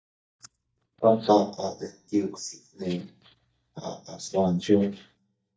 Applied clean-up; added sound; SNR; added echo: neural mask model DeepFilterNet 3.